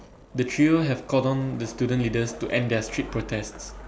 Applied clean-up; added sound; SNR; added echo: none; Skateboard; 20 dB; none.